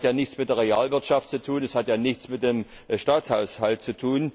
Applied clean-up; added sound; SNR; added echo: none; none; none; none.